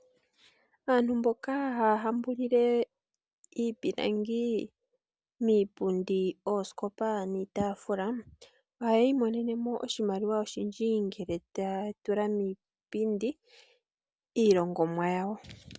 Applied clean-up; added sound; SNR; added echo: none; none; none; none.